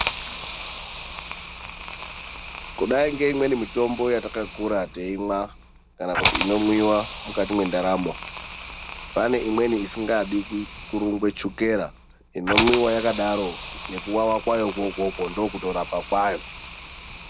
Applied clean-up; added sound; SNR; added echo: none; Hiss; 8 dB; none.